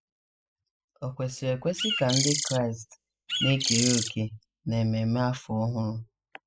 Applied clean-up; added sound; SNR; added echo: classical method spectral subtraction.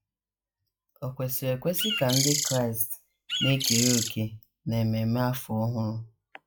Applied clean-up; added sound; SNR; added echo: classical method log-MMSE.